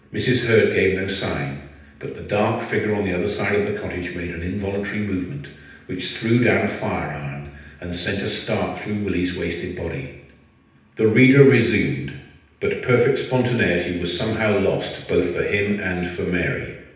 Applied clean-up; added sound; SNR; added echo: none; none; none; reverberation time 0.9 s.